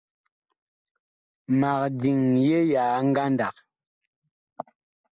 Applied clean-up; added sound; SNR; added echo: none; none; none; none.